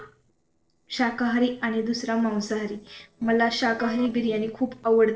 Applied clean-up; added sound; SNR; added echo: neural separator model SepFormer DNS4.